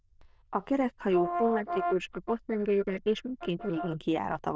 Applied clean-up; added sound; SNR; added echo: neural diffusion model UNIVERSE++.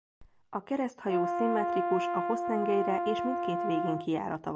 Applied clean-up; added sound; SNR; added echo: none; Brass instrument; 0 dB; none.